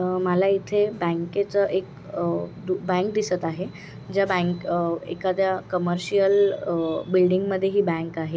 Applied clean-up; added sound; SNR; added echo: none; none; none; none.